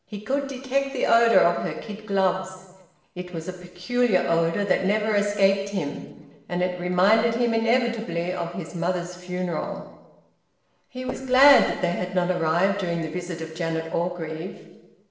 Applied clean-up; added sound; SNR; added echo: neural separator model SepFormer DNS4.